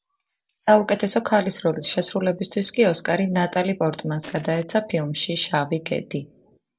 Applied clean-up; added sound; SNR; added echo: neural separator model SepFormer DNS4.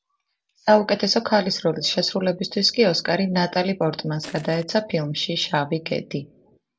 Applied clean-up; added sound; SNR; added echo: none; Crushing; 17 dB; none.